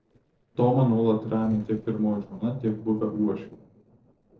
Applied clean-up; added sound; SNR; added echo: neural separator model SepFormer DNS4.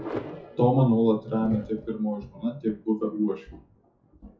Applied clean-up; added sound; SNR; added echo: classical method WPE with log-MMSE.